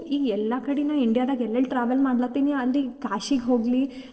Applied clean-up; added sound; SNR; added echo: neural separator model SepFormer DNS4.